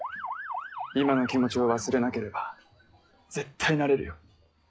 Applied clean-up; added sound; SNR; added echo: classical method log-MMSE.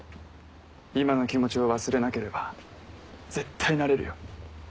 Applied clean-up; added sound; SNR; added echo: none; none; none; none.